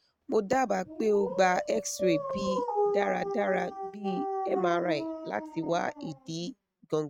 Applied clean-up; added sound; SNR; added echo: neural mask model RNNoise.